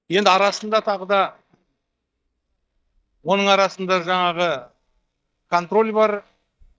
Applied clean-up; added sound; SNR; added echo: neural mask model DeepFilterNet 3.